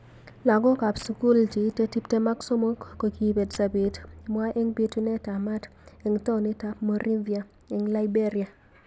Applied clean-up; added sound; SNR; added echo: none; none; none; none.